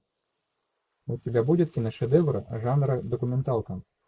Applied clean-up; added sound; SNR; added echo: neural mask model Resemble Enhance denoiser.